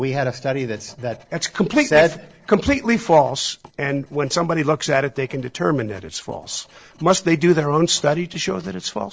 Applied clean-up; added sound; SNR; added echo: neural separator model SepFormer DNS4.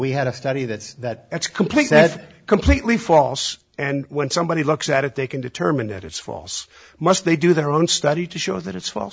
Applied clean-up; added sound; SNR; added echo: none; none; none; none.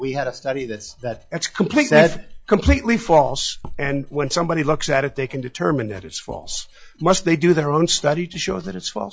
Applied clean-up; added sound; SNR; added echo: classical method log-MMSE.